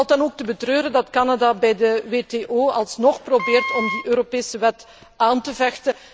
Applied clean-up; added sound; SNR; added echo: none; Wind instrument, woodwind instrument; 7 dB; none.